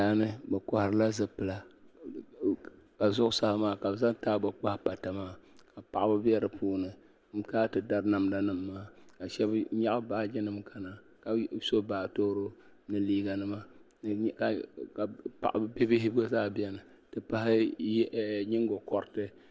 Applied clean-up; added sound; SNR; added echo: none; none; none; none.